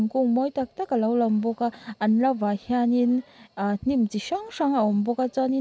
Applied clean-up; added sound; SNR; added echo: none; none; none; none.